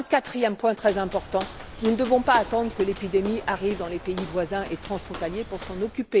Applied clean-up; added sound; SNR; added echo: none; Walk, footsteps; 13 dB; none.